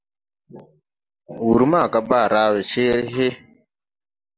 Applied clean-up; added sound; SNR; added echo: none; none; none; none.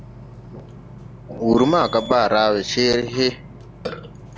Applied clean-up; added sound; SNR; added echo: none; Burping, eructation; 15 dB; none.